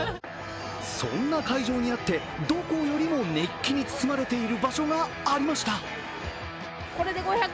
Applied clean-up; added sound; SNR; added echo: none; none; none; none.